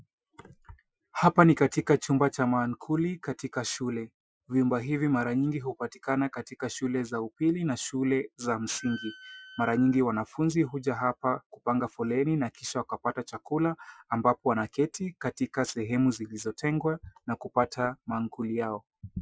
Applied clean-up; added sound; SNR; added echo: classical method Wiener filter.